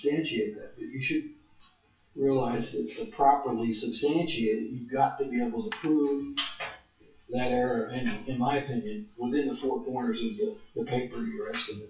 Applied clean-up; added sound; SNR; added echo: classical method WPE with log-MMSE.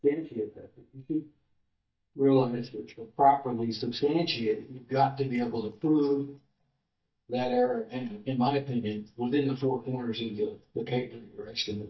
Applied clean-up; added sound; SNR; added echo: neural mask model DeepFilterNet 3.